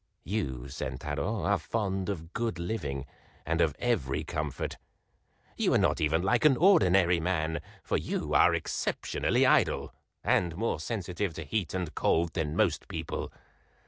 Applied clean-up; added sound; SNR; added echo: none; none; none; none.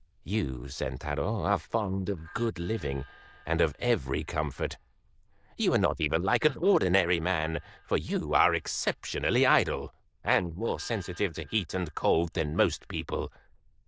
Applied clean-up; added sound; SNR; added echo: neural diffusion model UNIVERSE++.